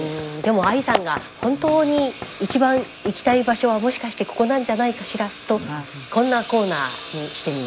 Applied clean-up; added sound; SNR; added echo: none; Knock / Wood + Engine; 9 dB; none.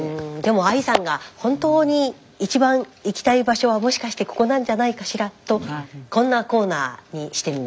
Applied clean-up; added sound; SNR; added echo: none; none; none; none.